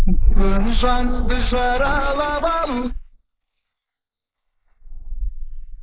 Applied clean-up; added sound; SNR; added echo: neural mask model Resemble Enhance denoiser.